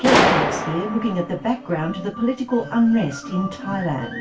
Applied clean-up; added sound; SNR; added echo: none; Gunshot, gunfire; 3 dB; reverberation time 0.2 s.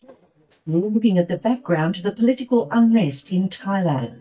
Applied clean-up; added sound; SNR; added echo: neural mask model DeepFilterNet 3.